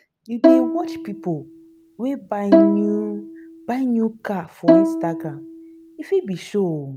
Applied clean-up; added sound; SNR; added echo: none; Bowed string instrument; -4 dB; none.